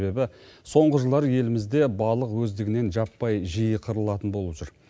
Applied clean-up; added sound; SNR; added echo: none; none; none; none.